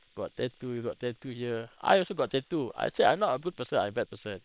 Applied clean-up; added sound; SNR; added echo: neural separator model SepFormer WHAM!.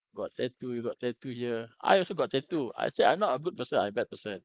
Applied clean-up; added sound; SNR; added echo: neural mask model Resemble Enhance denoiser.